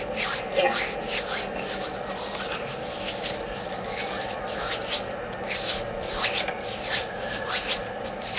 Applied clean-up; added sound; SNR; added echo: none; Hands; -3 dB; reverberation time 0.2 s.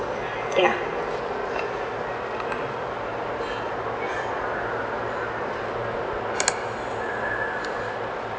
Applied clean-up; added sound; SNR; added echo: none; none; none; none.